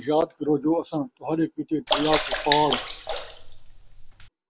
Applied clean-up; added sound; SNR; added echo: none; Sink (filling or washing) / Water / Splash, splatter; 3 dB; none.